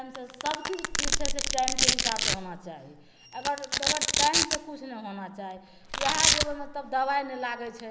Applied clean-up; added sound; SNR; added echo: none; Domestic sounds, home sounds; -4 dB; none.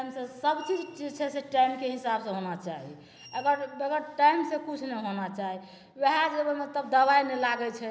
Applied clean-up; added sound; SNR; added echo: none; none; none; none.